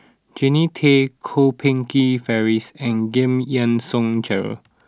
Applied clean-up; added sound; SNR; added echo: none; none; none; none.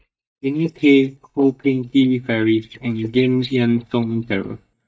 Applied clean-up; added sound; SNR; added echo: neural mask model DeepFilterNet 3.